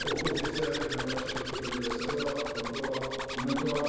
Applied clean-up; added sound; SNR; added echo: none; Zipper (clothing); 4 dB; reverberation time 2.0 s.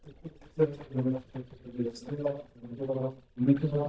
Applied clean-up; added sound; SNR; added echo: neural mask model DeepFilterNet 3.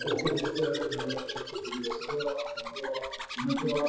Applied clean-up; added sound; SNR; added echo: classical method WPE with log-MMSE.